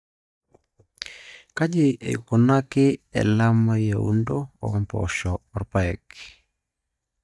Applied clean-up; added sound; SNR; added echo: neural mask model DeepFilterNet 3.